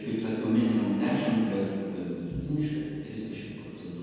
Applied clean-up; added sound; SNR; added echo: none; none; none; reverberation time 2.0 s.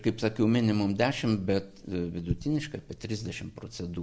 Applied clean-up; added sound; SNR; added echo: none; none; none; none.